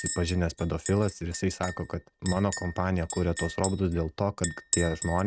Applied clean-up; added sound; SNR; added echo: neural mask model RNNoise.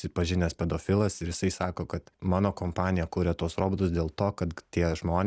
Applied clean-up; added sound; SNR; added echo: none; none; none; none.